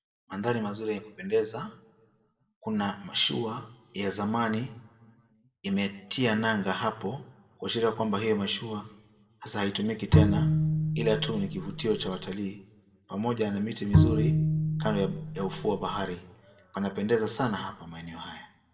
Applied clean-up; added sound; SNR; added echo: none; Bowed string instrument; -4 dB; reverberation time 0.7 s.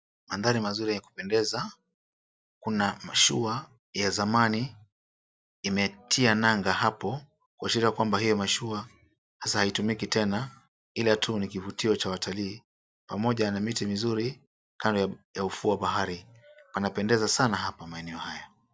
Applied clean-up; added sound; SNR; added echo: none; none; none; none.